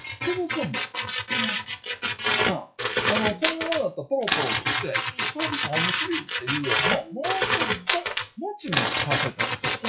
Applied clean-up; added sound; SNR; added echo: classical method WPE with log-MMSE.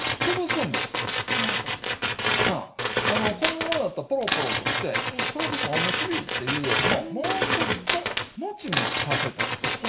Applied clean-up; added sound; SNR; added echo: none; Tools; -4 dB; reverberation time 1.1 s.